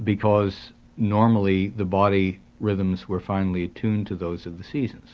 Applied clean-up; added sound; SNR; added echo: none; none; none; none.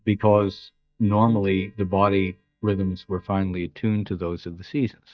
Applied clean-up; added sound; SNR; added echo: neural mask model DeepFilterNet 3.